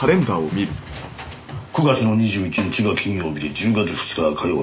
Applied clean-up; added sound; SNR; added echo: none; Snare drum; 13 dB; reverberation time 0.3 s.